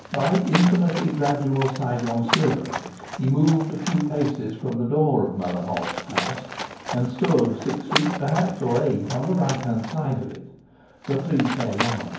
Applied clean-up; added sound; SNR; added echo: none; Livestock, farm animals, working animals; 9 dB; reverberation time 0.9 s.